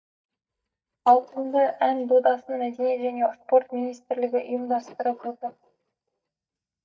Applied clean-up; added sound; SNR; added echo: neural mask model DeepFilterNet 3.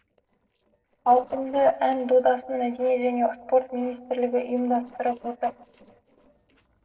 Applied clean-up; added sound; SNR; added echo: neural separator model SepFormer DNS4.